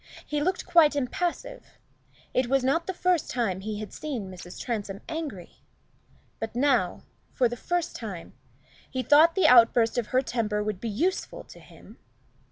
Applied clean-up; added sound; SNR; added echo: none; none; none; none.